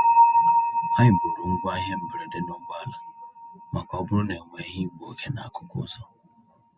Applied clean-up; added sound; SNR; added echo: none; Bell; -3 dB; none.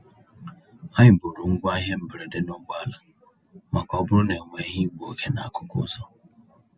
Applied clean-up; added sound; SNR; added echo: none; none; none; none.